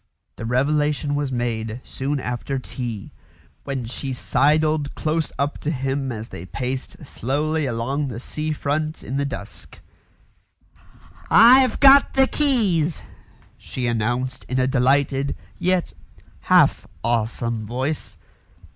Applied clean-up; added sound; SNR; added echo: none; none; none; none.